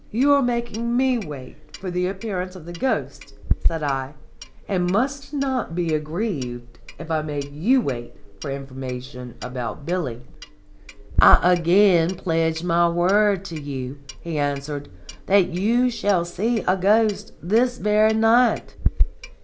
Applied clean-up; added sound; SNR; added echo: none; Clock; 6 dB; none.